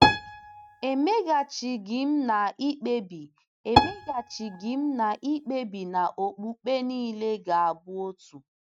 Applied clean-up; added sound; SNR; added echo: neural mask model RNNoise.